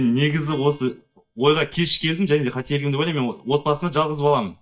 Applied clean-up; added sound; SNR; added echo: neural mask model DeepFilterNet 3.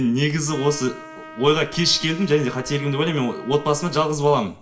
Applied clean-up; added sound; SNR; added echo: none; Trumpet; 18 dB; reverberation time 0.5 s.